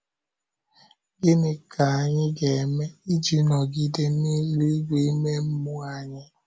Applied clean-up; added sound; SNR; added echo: none; none; none; none.